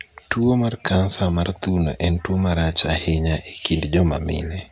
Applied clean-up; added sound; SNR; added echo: none; none; none; none.